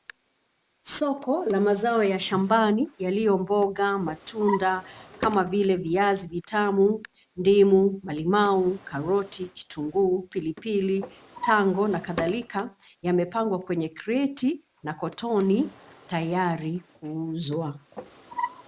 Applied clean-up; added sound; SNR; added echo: none; Drawer open or close; 16 dB; none.